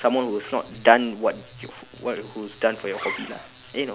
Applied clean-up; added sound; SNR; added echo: none; Zipper (clothing); 14 dB; none.